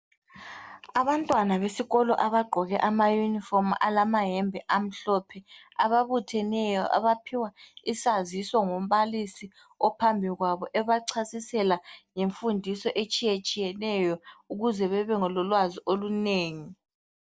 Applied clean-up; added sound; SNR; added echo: none; none; none; none.